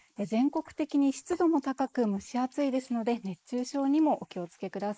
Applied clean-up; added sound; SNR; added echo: neural mask model Resemble Enhance denoiser.